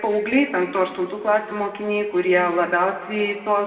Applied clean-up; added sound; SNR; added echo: none; none; none; reverberation time 1.8 s.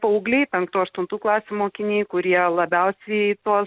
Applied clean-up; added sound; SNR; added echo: none; none; none; none.